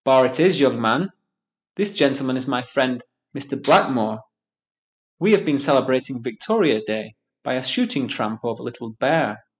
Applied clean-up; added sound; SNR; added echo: classical method spectral subtraction.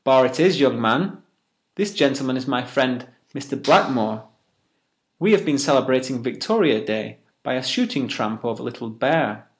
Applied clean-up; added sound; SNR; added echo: none; Clapping; 19 dB; none.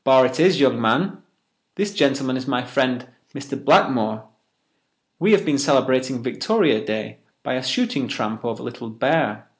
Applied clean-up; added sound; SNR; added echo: none; none; none; none.